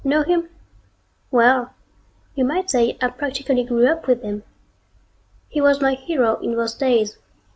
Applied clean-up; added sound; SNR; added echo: none; none; none; none.